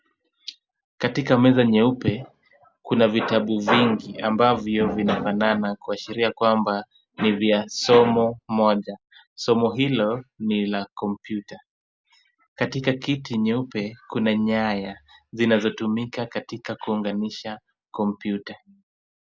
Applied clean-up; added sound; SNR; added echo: none; none; none; none.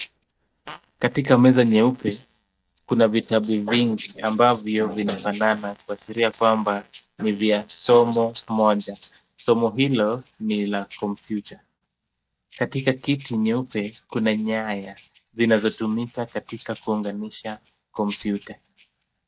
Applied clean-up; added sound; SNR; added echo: neural mask model DeepFilterNet 3.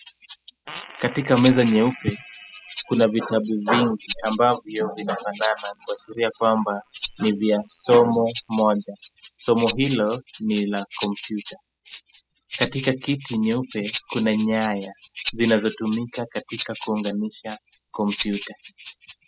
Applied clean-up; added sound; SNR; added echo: classical method spectral subtraction.